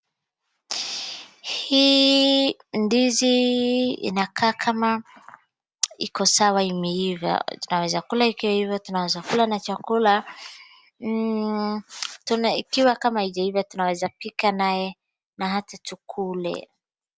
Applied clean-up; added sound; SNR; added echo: none; none; none; none.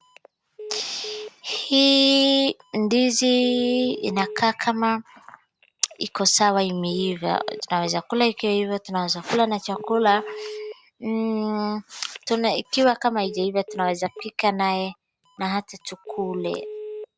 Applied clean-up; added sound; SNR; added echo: none; Telephone; 17 dB; none.